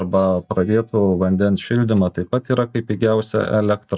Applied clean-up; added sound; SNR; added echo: neural mask model DeepFilterNet 3.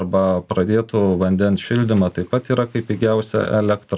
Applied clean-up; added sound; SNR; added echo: none; none; none; none.